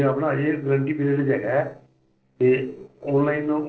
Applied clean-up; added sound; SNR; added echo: neural separator model SepFormer DNS4.